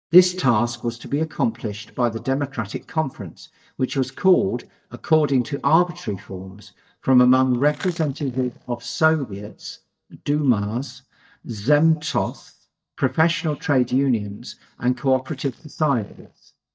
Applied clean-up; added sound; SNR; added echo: neural mask model DeepFilterNet 3.